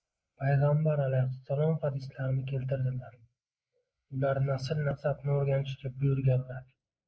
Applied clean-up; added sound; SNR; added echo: neural mask model Resemble Enhance denoiser.